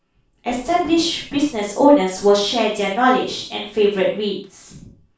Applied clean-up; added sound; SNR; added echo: none; none; none; reverberation time 0.3 s.